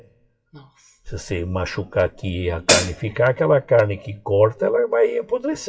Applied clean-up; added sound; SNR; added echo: classical method WPE with log-MMSE.